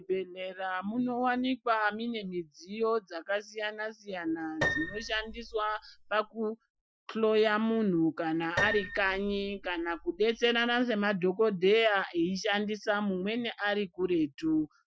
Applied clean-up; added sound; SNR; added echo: classical method Wiener filter.